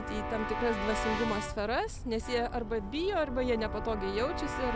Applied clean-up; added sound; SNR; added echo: none; Keyboard (musical) / Brass instrument; 6 dB; none.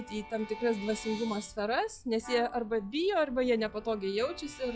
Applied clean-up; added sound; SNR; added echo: classical method log-MMSE.